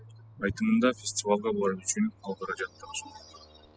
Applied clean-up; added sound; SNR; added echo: classical method spectral subtraction.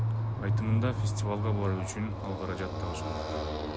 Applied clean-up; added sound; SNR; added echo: none; Motorcycle; -5 dB; none.